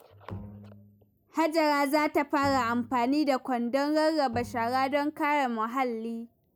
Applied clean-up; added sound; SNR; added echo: none; Bowed string instrument; 19 dB; none.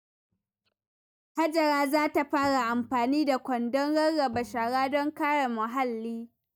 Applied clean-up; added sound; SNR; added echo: neural mask model DeepFilterNet 3.